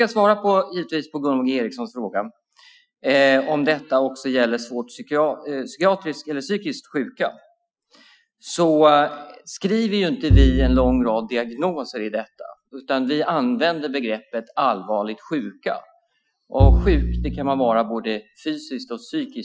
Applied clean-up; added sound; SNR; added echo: classical method Wiener filter.